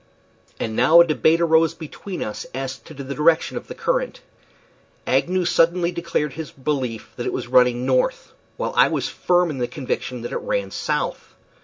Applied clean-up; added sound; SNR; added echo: none; none; none; none.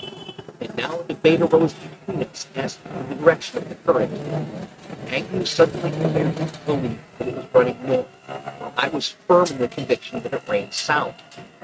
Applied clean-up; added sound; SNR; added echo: neural mask model RNNoise.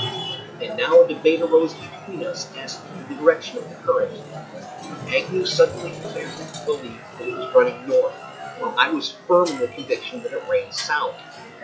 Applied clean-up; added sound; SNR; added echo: classical method log-MMSE.